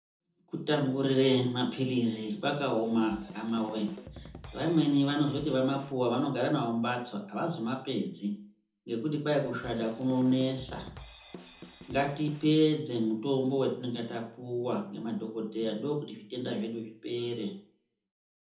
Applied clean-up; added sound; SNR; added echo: none; Drum kit; 17 dB; reverberation time 0.5 s.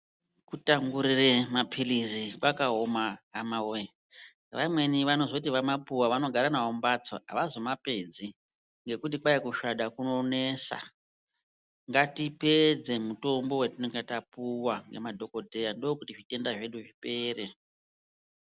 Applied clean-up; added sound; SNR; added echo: none; none; none; none.